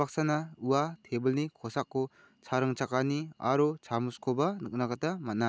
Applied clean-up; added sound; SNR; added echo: none; none; none; none.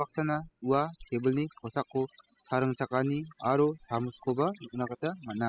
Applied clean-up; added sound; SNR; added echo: classical method spectral subtraction.